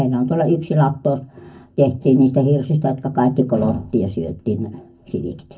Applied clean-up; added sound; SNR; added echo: none; none; none; reverberation time 0.3 s.